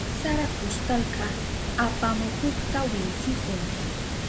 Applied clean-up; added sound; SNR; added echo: none; Water; -1 dB; none.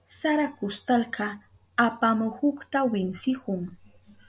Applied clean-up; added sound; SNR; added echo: none; none; none; none.